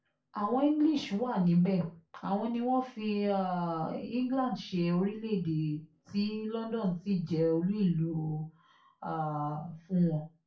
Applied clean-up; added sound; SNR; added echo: none; none; none; reverberation time 0.3 s.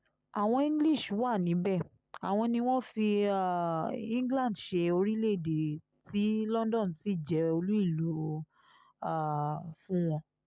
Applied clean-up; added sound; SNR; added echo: none; none; none; none.